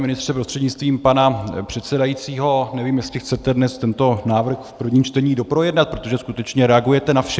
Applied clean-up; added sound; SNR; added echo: none; none; none; none.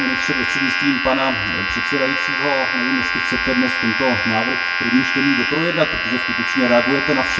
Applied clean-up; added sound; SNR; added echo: none; Domestic sounds, home sounds; -1 dB; reverberation time 0.1 s.